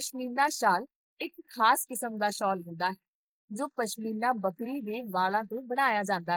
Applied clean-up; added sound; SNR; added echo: neural mask model Resemble Enhance denoiser.